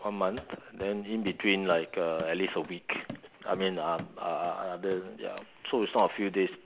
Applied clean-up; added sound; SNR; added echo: none; Run; 18 dB; none.